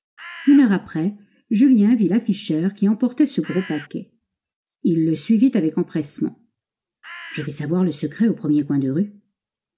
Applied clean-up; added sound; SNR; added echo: none; Bird; 16 dB; none.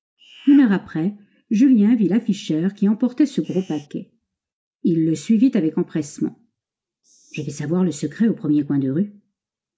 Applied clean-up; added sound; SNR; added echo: neural mask model Resemble Enhance denoiser.